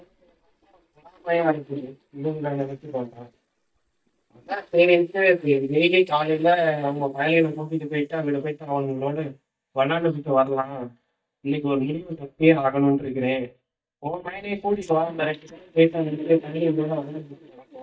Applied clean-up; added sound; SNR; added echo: neural mask model DeepFilterNet 3.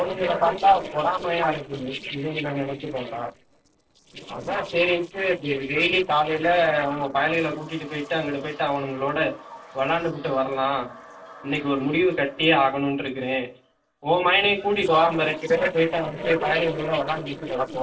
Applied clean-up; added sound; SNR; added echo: neural separator model SepFormer DNS4.